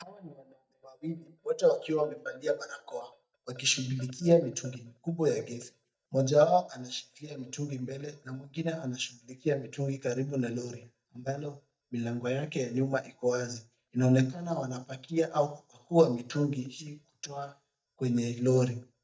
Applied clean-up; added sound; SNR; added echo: neural mask model DeepFilterNet 3.